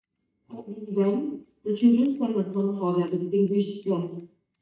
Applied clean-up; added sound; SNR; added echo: neural mask model DeepFilterNet 3.